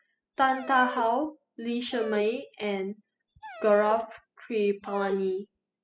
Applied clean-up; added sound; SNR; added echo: classical method spectral subtraction.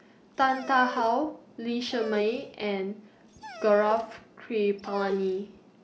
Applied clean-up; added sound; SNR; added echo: none; Dog; 15 dB; none.